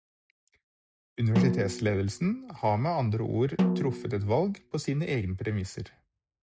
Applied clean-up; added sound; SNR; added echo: none; Snare drum; 3 dB; none.